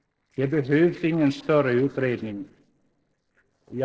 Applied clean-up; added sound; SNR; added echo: neural separator model SepFormer DNS4.